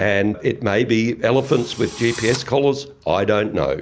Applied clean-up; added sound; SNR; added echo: none; Drill; 16 dB; none.